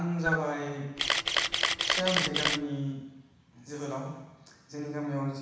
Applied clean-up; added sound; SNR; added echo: none; Camera; -4 dB; reverberation time 1.1 s.